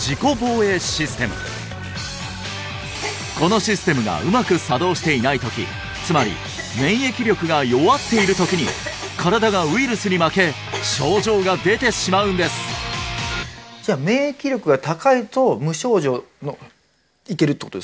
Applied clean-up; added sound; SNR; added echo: none; none; none; none.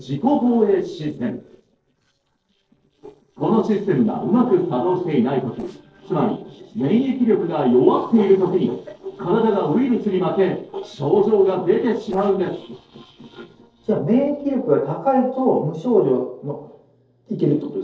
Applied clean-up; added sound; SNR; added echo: neural separator model SepFormer DNS4.